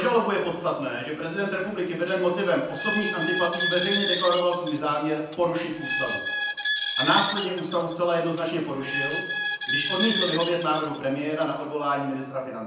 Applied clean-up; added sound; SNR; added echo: none; Squeak; 1 dB; reverberation time 0.8 s.